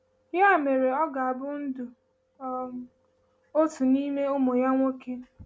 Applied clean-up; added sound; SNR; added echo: none; none; none; none.